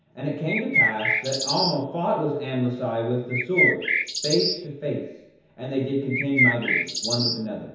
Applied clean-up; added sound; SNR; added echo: none; Bird; -2 dB; reverberation time 1.0 s.